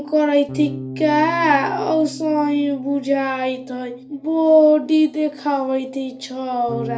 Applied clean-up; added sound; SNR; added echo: none; Bass guitar; 15 dB; reverberation time 0.3 s.